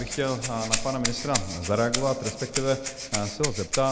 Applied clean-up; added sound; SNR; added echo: none; Rattle (instrument); 4 dB; none.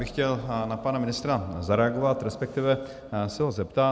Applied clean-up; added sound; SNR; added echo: none; none; none; none.